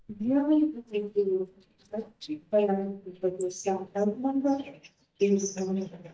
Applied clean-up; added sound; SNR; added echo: neural mask model DeepFilterNet 3.